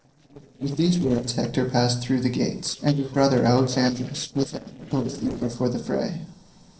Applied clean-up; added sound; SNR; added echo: neural separator model SepFormer DNS4.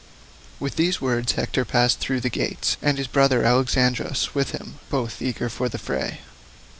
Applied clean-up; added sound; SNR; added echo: none; none; none; none.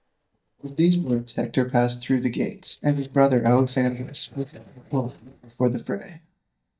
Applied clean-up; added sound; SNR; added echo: neural mask model DeepFilterNet 3.